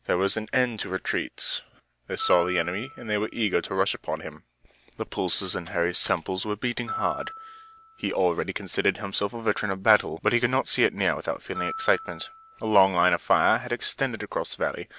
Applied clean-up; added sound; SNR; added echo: none; Glockenspiel; 16 dB; none.